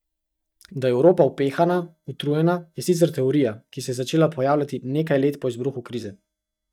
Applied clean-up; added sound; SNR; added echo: neural mask model DeepFilterNet 3.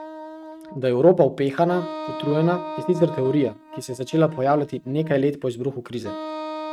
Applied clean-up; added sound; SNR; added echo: neural mask model RNNoise.